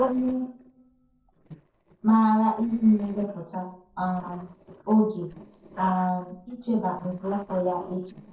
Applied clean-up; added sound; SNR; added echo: neural separator model SepFormer DNS4.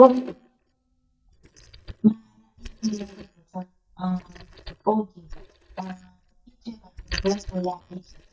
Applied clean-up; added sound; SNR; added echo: neural mask model DeepFilterNet 3.